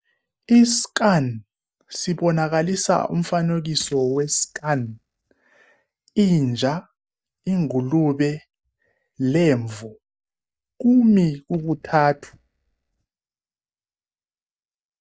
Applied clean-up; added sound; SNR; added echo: neural mask model DeepFilterNet 3.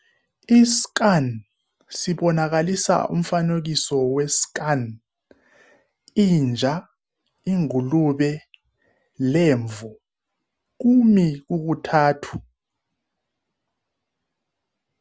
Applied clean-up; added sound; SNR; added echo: none; none; none; none.